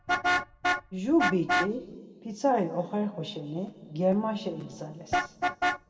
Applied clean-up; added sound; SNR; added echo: none; Vehicle horn, car horn, honking; 2 dB; reverberation time 1.7 s.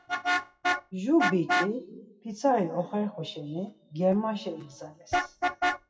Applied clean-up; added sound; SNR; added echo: classical method WPE with log-MMSE.